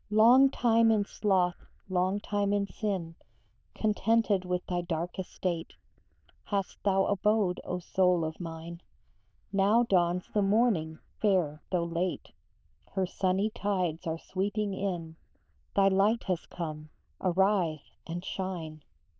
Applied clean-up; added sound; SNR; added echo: neural diffusion model UNIVERSE++.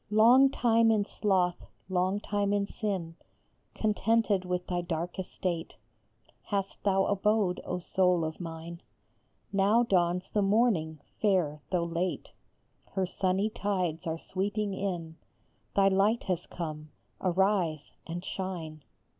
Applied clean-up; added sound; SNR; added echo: none; none; none; none.